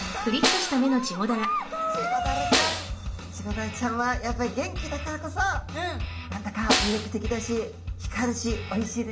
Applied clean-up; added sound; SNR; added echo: none; Snare drum; 3 dB; reverberation time 0.4 s.